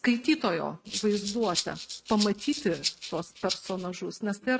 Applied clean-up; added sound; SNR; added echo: neural mask model RNNoise.